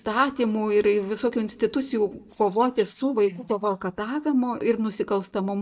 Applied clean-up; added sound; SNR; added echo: neural mask model DeepFilterNet 3.